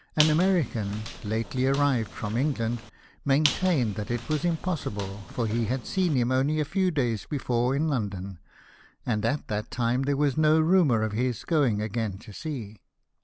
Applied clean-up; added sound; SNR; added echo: none; Squeak; 11 dB; none.